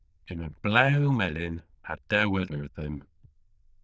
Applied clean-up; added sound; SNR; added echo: neural diffusion model UNIVERSE++.